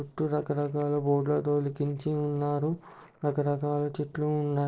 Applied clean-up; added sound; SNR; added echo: neural separator model SepFormer DNS4.